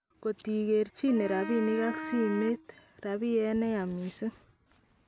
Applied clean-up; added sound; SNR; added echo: none; Wind instrument, woodwind instrument; 10 dB; none.